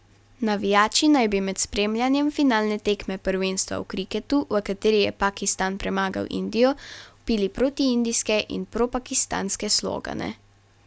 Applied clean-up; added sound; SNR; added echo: none; none; none; none.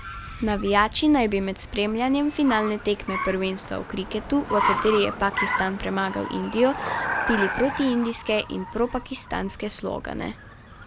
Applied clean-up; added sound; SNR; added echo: none; Car; 7 dB; none.